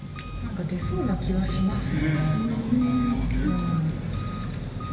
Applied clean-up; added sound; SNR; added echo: none; Engine; 15 dB; reverberation time 2.4 s.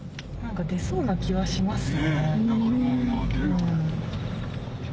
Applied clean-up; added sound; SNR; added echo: none; none; none; none.